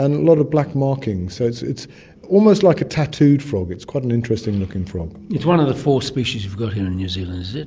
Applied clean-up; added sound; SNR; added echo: none; none; none; none.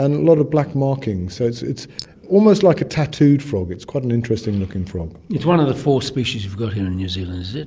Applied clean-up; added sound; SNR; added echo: neural mask model Resemble Enhance denoiser.